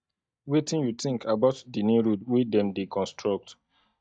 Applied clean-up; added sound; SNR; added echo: neural mask model DeepFilterNet 3.